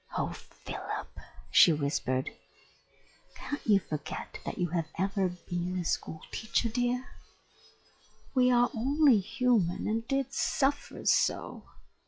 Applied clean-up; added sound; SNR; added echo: classical method log-MMSE.